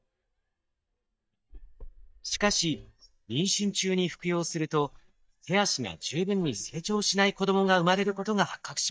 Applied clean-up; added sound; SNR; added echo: neural mask model DeepFilterNet 3.